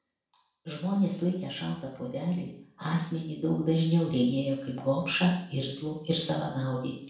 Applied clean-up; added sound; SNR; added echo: none; none; none; reverberation time 0.6 s.